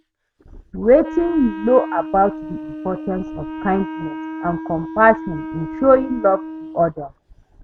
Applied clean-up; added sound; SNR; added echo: none; Wind instrument, woodwind instrument; 11 dB; none.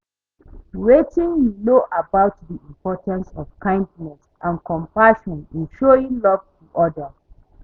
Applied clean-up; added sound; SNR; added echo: none; none; none; none.